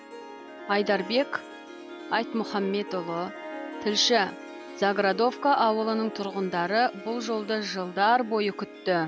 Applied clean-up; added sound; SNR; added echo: none; Harp; 13 dB; none.